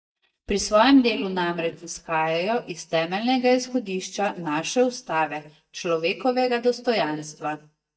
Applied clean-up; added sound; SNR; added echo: neural mask model DeepFilterNet 3.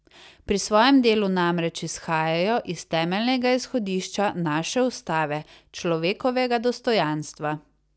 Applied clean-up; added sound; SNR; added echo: none; none; none; none.